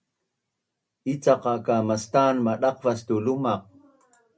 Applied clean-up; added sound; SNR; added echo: none; none; none; none.